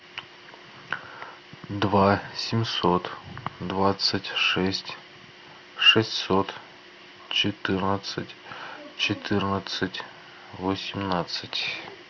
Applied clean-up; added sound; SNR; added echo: none; none; none; none.